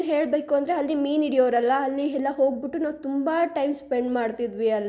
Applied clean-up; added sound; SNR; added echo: none; none; none; none.